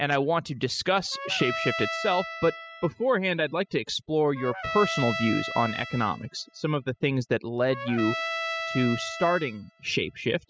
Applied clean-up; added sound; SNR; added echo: classical method spectral subtraction.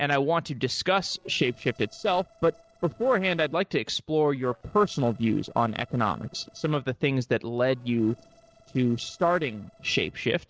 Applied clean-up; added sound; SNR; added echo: neural separator model SepFormer DNS4.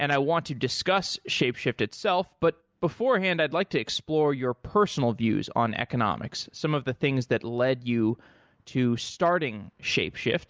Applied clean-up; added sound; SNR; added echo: none; none; none; none.